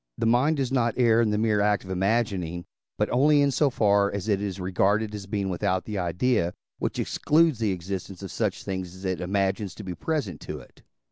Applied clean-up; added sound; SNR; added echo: none; none; none; none.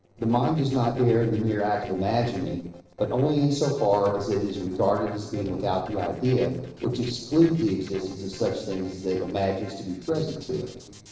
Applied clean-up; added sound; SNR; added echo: neural separator model SepFormer DNS4.